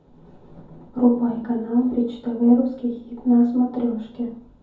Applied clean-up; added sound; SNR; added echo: none; none; none; reverberation time 0.6 s.